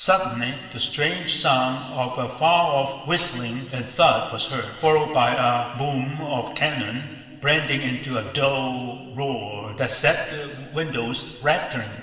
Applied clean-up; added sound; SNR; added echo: none; none; none; reverberation time 2.4 s.